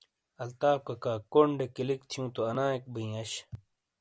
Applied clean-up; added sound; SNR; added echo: none; none; none; none.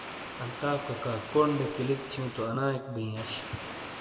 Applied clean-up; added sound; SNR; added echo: none; Water; 10 dB; reverberation time 1.8 s.